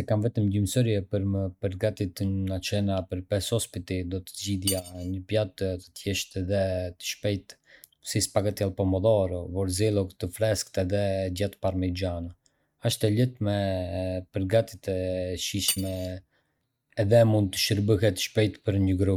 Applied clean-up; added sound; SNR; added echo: neural mask model RNNoise.